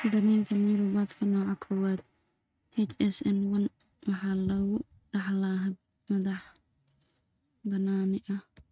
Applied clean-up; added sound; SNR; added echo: neural mask model RNNoise.